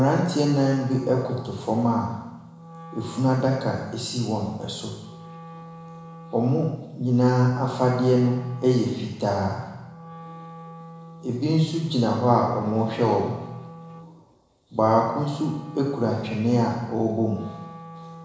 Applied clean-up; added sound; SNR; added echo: none; Wind instrument, woodwind instrument; 18 dB; reverberation time 1.0 s.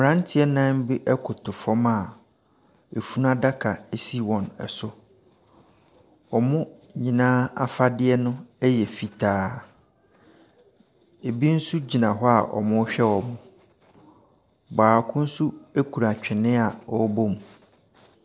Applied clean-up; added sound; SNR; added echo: none; none; none; none.